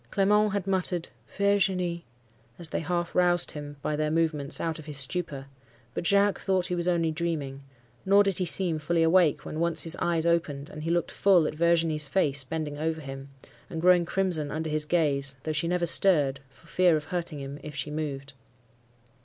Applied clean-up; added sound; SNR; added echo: none; none; none; none.